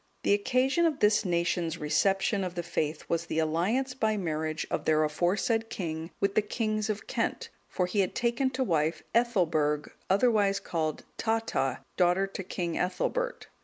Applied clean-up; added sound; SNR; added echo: none; none; none; none.